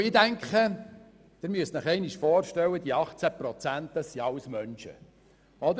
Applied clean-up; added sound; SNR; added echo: none; none; none; none.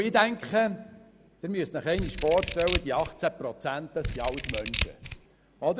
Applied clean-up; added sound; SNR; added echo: none; Scissors; 4 dB; none.